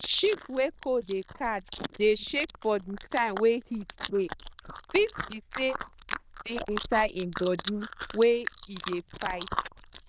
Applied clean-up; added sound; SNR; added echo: neural diffusion model UNIVERSE++.